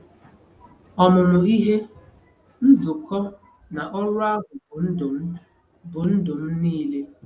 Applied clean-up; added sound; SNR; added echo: none; none; none; none.